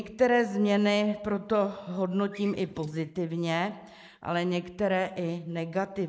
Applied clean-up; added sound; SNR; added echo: neural mask model Resemble Enhance denoiser.